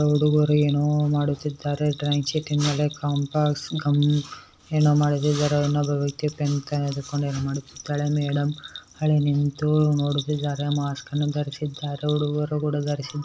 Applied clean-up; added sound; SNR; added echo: none; Bell; 19 dB; none.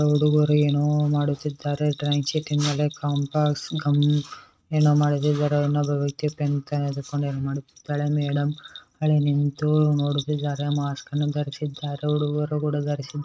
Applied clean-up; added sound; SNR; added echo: neural mask model RNNoise.